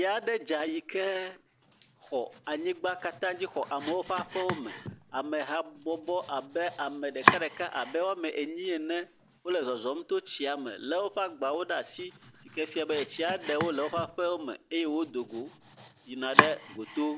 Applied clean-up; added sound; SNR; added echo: none; Domestic sounds, home sounds; 4 dB; none.